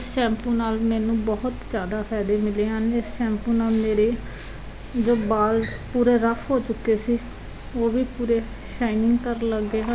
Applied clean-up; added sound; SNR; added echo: none; Cricket; 14 dB; none.